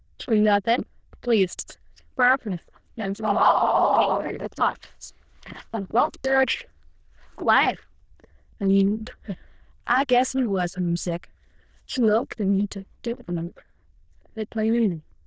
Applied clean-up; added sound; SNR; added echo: neural diffusion model UNIVERSE++.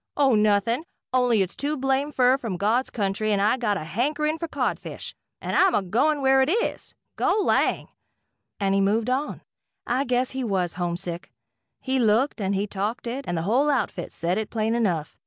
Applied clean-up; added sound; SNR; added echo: none; none; none; none.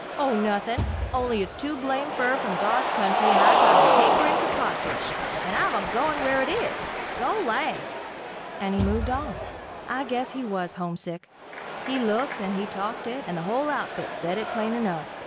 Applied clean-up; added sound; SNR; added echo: none; Cheering + Bass drum / Thump, thud; -2 dB; none.